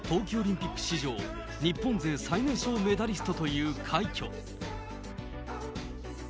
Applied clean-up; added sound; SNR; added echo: none; none; none; none.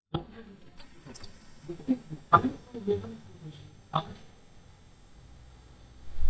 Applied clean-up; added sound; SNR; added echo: neural mask model DeepFilterNet 3.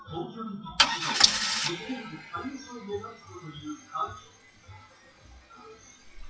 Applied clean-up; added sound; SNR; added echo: classical method WPE with log-MMSE.